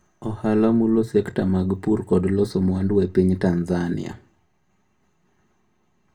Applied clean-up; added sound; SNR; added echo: none; none; none; reverberation time 0.2 s.